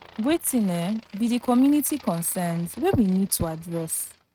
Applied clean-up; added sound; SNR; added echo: neural mask model RNNoise.